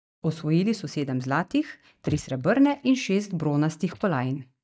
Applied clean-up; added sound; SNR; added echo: neural mask model DeepFilterNet 3.